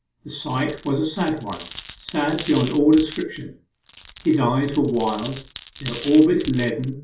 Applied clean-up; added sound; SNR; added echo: none; Glass; 17 dB; reverberation time 0.3 s.